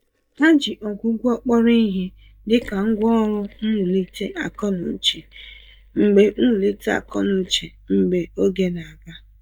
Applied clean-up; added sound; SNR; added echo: neural mask model DeepFilterNet 3.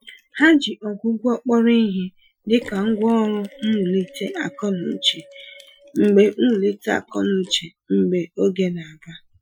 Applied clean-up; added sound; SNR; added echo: classical method Wiener filter.